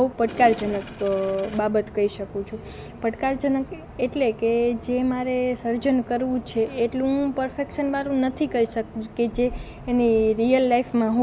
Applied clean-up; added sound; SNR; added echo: none; Coin (dropping) + Drawer open or close; 16 dB; none.